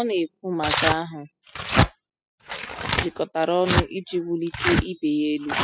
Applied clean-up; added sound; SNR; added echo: classical method spectral subtraction.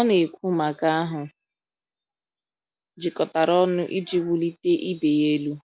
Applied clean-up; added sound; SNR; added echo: none; none; none; none.